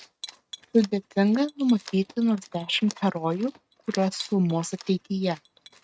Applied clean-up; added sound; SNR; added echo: neural mask model RNNoise.